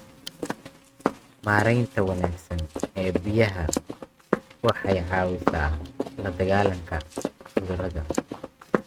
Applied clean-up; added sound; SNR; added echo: neural mask model RNNoise.